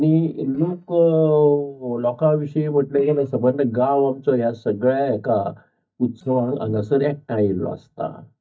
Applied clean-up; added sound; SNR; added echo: neural mask model DeepFilterNet 3.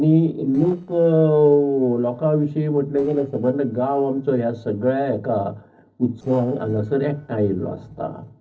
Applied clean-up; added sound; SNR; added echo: neural separator model SepFormer DNS4.